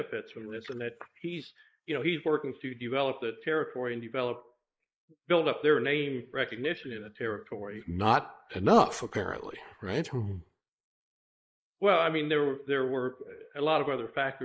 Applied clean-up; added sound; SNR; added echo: neural mask model Resemble Enhance denoiser.